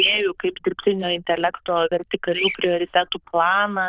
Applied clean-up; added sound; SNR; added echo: neural diffusion model UNIVERSE++.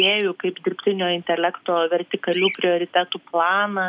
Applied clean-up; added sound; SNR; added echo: none; Bird vocalization, bird call, bird song; 11 dB; none.